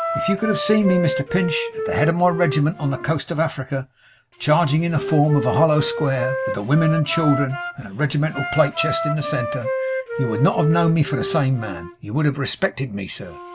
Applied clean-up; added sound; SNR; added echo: none; Wind instrument, woodwind instrument; 7 dB; none.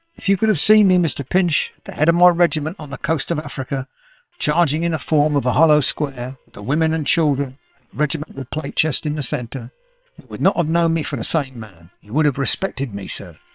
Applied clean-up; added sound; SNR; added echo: neural separator model SepFormer WHAM!.